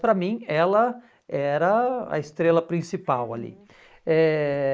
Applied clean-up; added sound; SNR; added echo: neural mask model Resemble Enhance denoiser.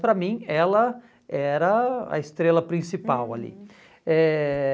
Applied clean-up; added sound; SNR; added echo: none; none; none; none.